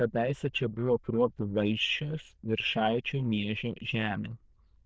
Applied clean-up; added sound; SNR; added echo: neural diffusion model UNIVERSE++.